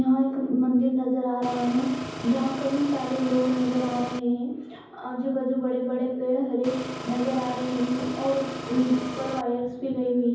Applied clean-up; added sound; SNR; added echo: none; Engine; 10 dB; reverberation time 0.9 s.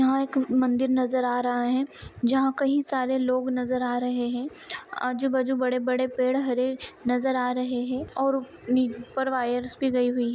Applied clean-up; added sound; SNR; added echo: none; none; none; none.